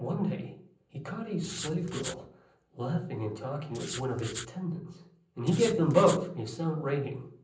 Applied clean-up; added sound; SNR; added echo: none; Writing; 11 dB; reverberation time 0.6 s.